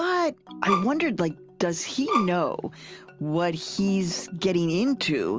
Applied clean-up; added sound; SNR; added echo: none; Bowed string instrument; 4 dB; none.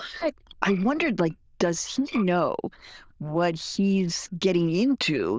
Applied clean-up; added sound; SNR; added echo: neural diffusion model UNIVERSE++.